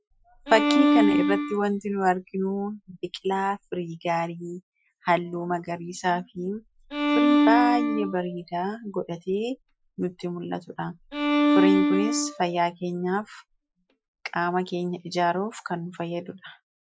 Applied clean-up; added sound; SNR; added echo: classical method Wiener filter.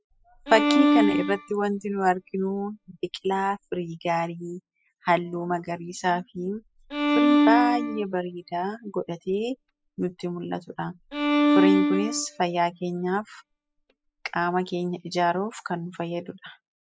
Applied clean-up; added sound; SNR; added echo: classical method spectral subtraction.